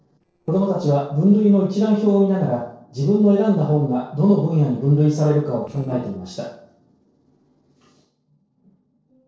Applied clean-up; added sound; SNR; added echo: neural separator model SepFormer DNS4.